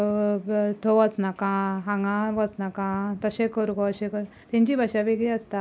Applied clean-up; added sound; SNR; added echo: none; none; none; none.